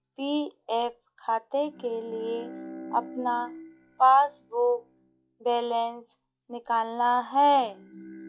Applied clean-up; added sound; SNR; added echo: classical method log-MMSE.